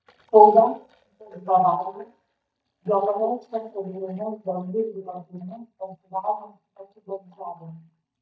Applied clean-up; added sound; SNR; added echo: neural mask model DeepFilterNet 3.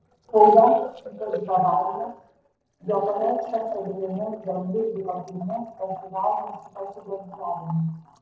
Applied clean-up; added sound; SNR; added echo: neural separator model SepFormer DNS4.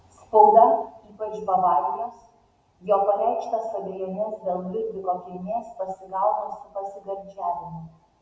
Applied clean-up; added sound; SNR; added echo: none; none; none; none.